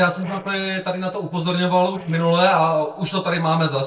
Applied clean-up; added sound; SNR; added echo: neural separator model SepFormer DNS4.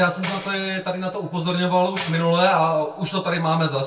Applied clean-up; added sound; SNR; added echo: none; Tambourine; 3 dB; reverberation time 0.2 s.